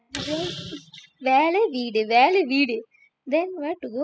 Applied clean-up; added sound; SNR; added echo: classical method spectral subtraction.